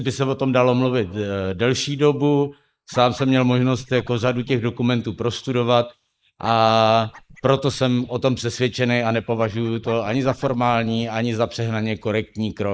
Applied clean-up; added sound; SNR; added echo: neural mask model Resemble Enhance denoiser.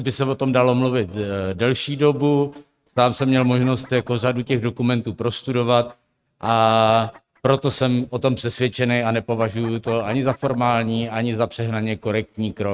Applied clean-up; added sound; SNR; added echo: neural mask model RNNoise.